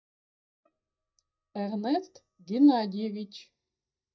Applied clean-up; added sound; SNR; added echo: neural mask model DeepFilterNet 3.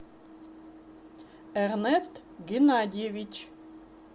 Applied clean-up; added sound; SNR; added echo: none; none; none; none.